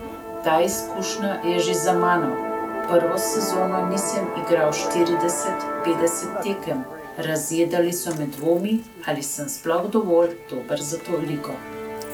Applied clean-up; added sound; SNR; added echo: none; Musical instrument; 5 dB; none.